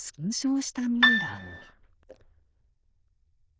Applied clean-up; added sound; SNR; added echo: neural diffusion model UNIVERSE++.